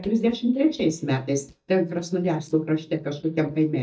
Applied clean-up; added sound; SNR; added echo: neural mask model DeepFilterNet 3.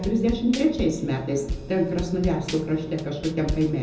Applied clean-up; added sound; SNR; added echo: none; Drum / Drum kit; 10 dB; reverberation time 0.5 s.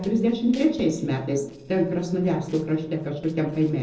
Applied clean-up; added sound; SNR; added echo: neural separator model SepFormer DNS4.